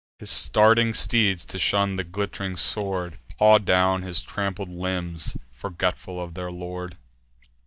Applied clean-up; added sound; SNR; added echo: neural mask model DeepFilterNet 3.